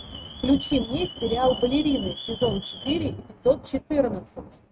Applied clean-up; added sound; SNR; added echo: neural mask model RNNoise.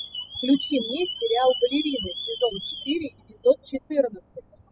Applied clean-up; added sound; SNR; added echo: classical method spectral subtraction.